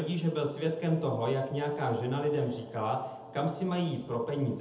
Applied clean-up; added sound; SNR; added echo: none; none; none; reverberation time 0.7 s.